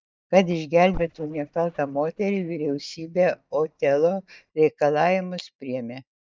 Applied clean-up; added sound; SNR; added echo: neural mask model DeepFilterNet 3.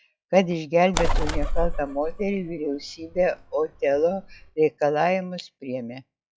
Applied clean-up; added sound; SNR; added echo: classical method log-MMSE.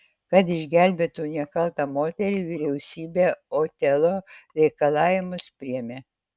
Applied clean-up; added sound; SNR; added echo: none; none; none; none.